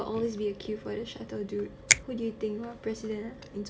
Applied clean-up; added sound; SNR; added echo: none; Finger snapping; -2 dB; none.